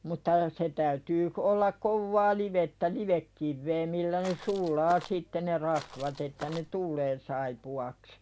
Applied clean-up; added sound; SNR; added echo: none; Walk, footsteps; 16 dB; none.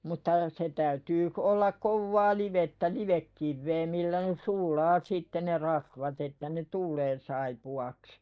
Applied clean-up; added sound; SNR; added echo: neural mask model DeepFilterNet 3.